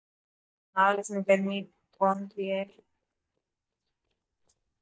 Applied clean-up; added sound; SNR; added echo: neural mask model DeepFilterNet 3.